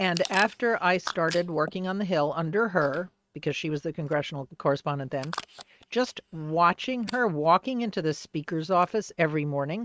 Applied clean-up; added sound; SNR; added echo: neural mask model RNNoise.